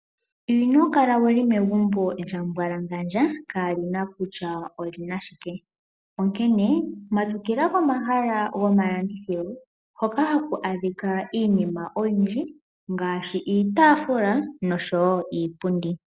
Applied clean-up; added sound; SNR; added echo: none; none; none; none.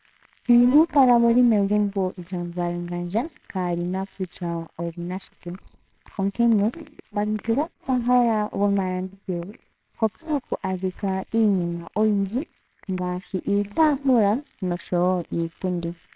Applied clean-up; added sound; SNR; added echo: neural separator model SepFormer WHAMR!.